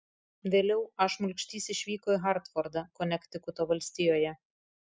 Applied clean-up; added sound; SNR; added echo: none; none; none; none.